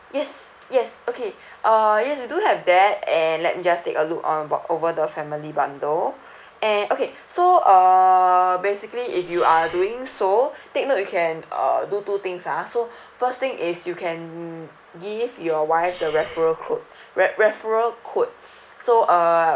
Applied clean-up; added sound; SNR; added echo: none; Breathing; 19 dB; none.